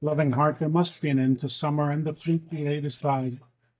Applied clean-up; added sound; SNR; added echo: neural mask model DeepFilterNet 3.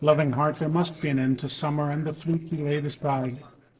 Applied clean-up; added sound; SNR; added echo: neural separator model SepFormer DNS4.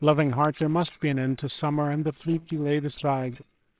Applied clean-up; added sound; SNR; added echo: neural separator model SepFormer WHAMR!.